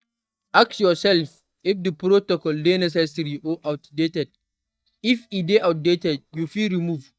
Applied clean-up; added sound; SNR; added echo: neural mask model DeepFilterNet 3.